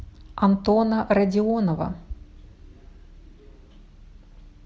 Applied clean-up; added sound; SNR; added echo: none; none; none; none.